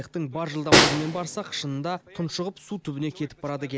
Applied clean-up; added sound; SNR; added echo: none; Snare drum; -4 dB; none.